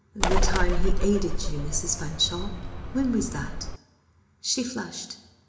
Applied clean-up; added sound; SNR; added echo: none; Bird; -5 dB; reverberation time 0.8 s.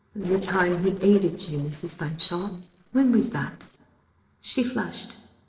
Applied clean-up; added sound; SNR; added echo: neural separator model SepFormer DNS4.